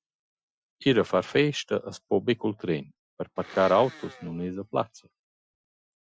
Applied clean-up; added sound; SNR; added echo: classical method Wiener filter.